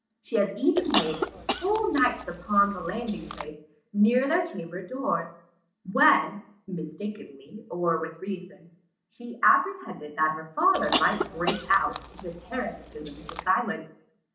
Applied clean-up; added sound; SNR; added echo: none; Chewing, mastication / Cough; 6 dB; reverberation time 0.5 s.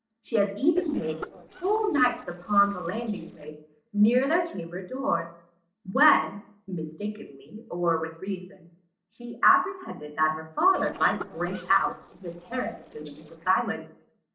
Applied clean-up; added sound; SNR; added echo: neural separator model SepFormer DNS4.